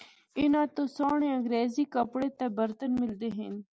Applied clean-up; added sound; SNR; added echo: none; none; none; none.